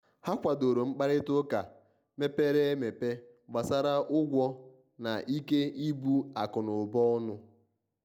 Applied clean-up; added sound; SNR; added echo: none; none; none; none.